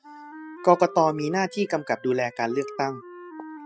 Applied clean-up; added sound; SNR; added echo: classical method spectral subtraction.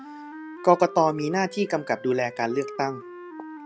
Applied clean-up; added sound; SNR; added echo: none; Wind instrument, woodwind instrument; 14 dB; none.